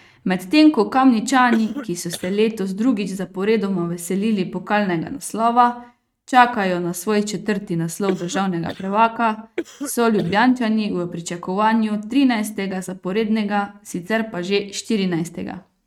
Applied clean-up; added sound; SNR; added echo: neural mask model RNNoise.